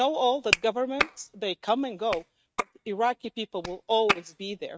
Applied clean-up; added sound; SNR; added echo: neural mask model RNNoise.